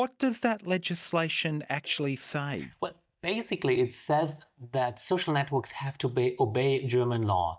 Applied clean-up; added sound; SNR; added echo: neural mask model DeepFilterNet 3.